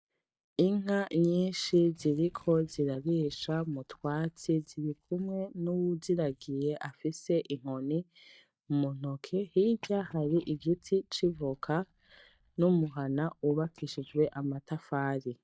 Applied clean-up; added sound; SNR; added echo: neural mask model DeepFilterNet 3.